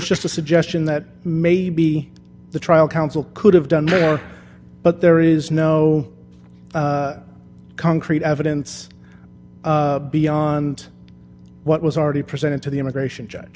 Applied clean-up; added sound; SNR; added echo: none; none; none; none.